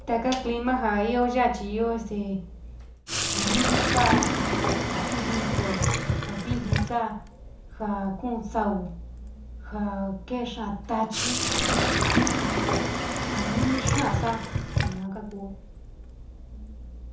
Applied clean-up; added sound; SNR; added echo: none; Sink (filling or washing); -2 dB; reverberation time 0.6 s.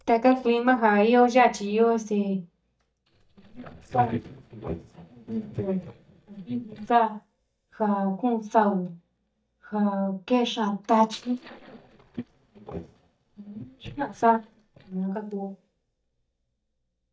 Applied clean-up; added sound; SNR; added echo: neural mask model DeepFilterNet 3.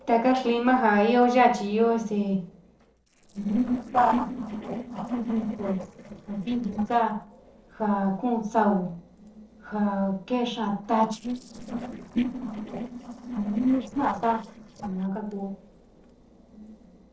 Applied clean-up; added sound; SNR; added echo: neural separator model SepFormer DNS4.